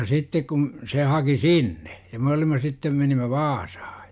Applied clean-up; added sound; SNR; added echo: none; none; none; none.